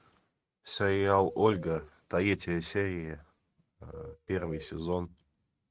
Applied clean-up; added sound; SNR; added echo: neural mask model RNNoise.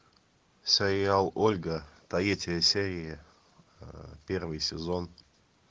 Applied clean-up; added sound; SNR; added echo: none; none; none; none.